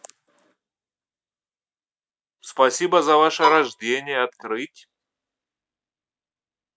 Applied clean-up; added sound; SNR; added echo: neural mask model RNNoise.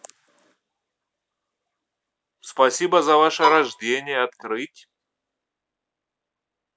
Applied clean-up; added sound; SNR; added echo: none; Bowed string instrument; -1 dB; none.